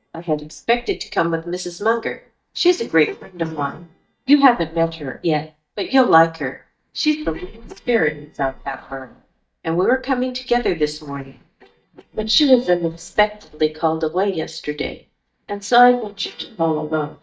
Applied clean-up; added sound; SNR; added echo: neural mask model DeepFilterNet 3.